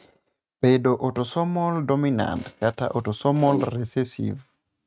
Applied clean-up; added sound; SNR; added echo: neural mask model RNNoise.